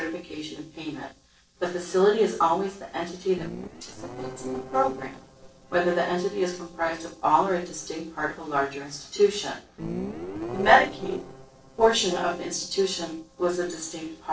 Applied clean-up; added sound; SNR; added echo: neural separator model SepFormer DNS4.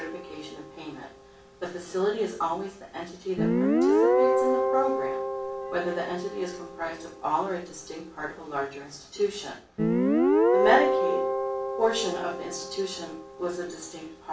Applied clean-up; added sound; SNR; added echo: none; Guitar; -3 dB; reverberation time 0.4 s.